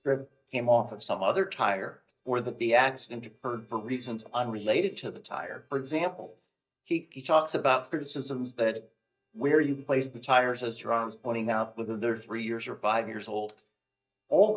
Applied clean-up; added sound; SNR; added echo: neural mask model DeepFilterNet 3.